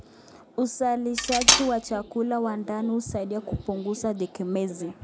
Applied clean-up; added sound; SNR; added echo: none; Cutlery, silverware; -3 dB; none.